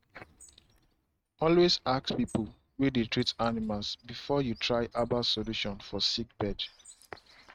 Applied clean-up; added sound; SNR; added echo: neural mask model RNNoise.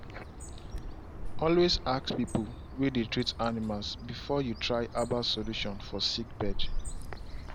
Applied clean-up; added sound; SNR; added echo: none; Bird; 5 dB; none.